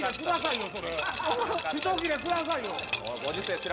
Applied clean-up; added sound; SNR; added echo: none; Liquid; 7 dB; none.